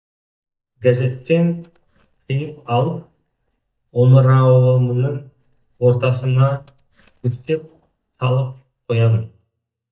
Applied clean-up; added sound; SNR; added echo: neural mask model DeepFilterNet 3.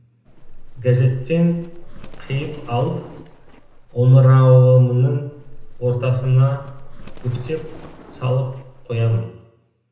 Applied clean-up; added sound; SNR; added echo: none; Livestock, farm animals, working animals; 17 dB; reverberation time 0.9 s.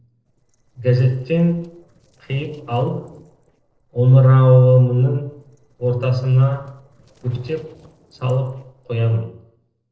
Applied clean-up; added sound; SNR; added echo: neural separator model SepFormer DNS4.